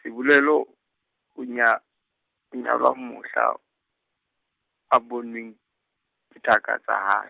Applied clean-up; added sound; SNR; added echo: none; none; none; none.